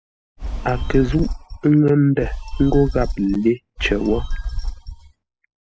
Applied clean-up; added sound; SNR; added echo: classical method spectral subtraction.